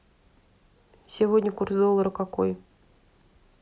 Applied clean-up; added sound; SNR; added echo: none; none; none; none.